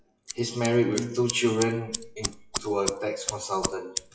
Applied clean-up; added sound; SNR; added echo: classical method WPE with log-MMSE.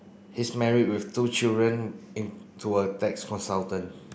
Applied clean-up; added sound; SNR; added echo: none; none; none; none.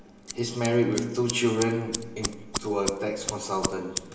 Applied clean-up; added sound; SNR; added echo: none; Scissors; 8 dB; reverberation time 1.1 s.